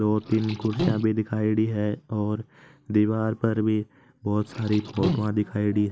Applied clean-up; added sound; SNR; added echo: none; Liquid; 5 dB; none.